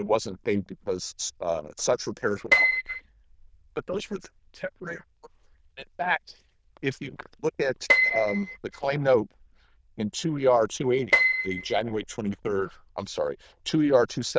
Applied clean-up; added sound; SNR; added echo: neural diffusion model UNIVERSE++.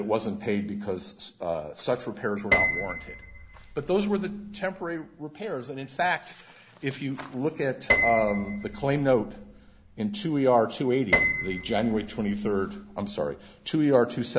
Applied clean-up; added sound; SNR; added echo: none; Piano; 4 dB; none.